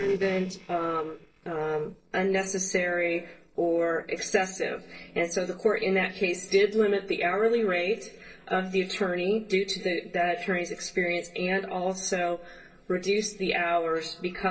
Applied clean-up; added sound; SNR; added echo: neural separator model SepFormer DNS4.